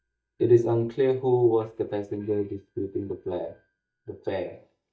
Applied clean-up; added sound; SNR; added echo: neural mask model DeepFilterNet 3.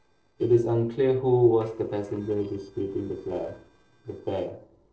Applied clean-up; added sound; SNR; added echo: neural separator model SepFormer DNS4.